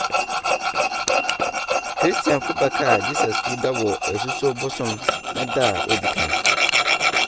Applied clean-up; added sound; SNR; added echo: none; Tools; -4 dB; none.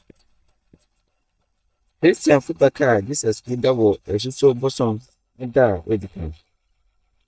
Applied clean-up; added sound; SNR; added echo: neural mask model DeepFilterNet 3.